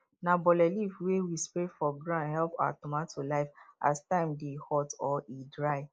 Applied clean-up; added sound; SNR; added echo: neural mask model Resemble Enhance denoiser.